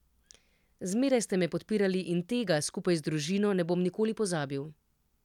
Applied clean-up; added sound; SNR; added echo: none; none; none; none.